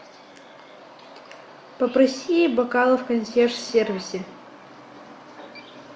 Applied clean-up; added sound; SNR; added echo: none; none; none; none.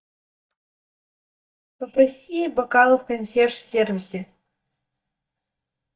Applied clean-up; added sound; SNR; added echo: neural mask model DeepFilterNet 3.